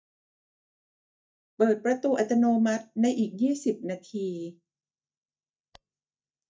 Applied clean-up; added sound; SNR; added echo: neural mask model DeepFilterNet 3.